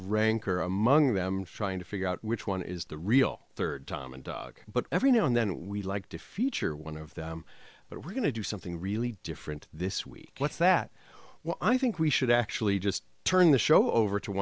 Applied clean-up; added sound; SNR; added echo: none; none; none; none.